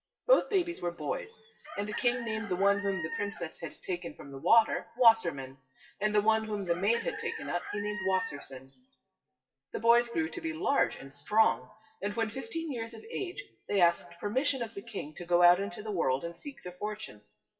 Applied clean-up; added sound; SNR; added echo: classical method WPE with log-MMSE.